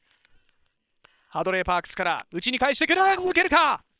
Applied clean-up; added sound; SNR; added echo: neural separator model SepFormer WHAM!.